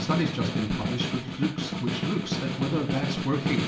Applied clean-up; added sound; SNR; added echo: none; Snare drum; 0 dB; reverberation time 0.8 s.